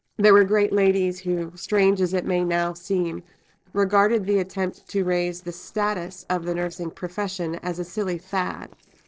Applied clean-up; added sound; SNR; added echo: neural separator model SepFormer DNS4.